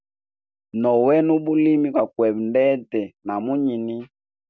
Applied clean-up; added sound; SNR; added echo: none; none; none; none.